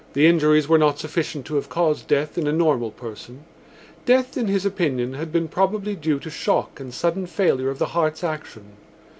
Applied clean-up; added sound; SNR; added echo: none; none; none; none.